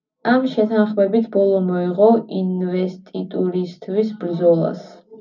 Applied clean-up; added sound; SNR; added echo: none; none; none; reverberation time 0.4 s.